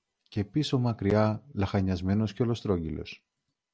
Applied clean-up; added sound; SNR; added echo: none; none; none; none.